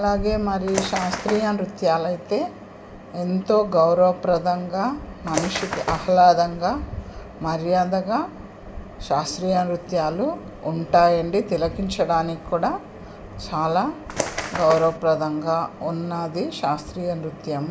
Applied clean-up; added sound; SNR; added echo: none; Bird; 6 dB; reverberation time 1.6 s.